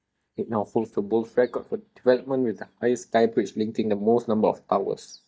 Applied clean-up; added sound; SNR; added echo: neural mask model DeepFilterNet 3.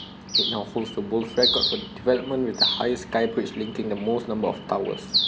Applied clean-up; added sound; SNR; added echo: none; Bird; 2 dB; none.